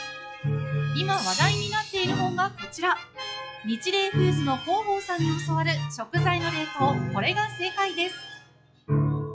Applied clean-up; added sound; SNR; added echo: classical method log-MMSE.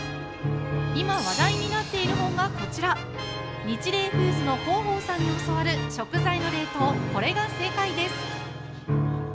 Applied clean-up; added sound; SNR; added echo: none; Piano; 1 dB; none.